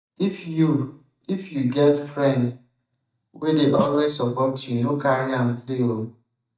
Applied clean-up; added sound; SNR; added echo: neural mask model DeepFilterNet 3.